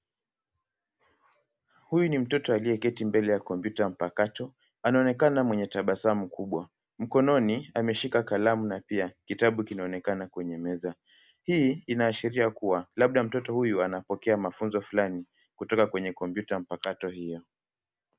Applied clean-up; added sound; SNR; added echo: none; none; none; none.